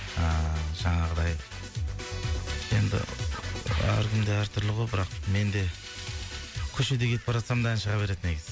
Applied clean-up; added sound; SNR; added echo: none; none; none; none.